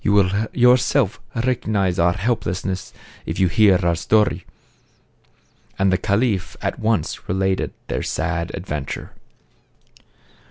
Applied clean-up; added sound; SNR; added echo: none; none; none; none.